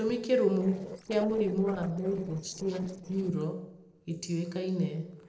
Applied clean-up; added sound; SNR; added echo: neural separator model SepFormer DNS4.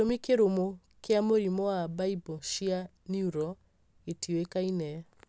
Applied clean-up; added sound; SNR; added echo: none; none; none; none.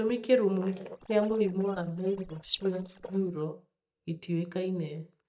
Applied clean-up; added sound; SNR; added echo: neural mask model DeepFilterNet 3.